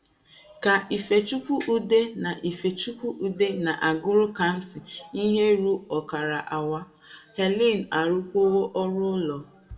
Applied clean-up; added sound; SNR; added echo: none; none; none; reverberation time 0.8 s.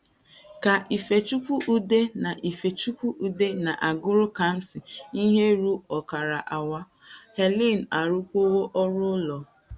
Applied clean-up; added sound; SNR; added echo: none; none; none; none.